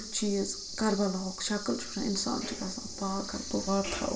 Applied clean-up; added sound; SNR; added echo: none; none; none; reverberation time 0.4 s.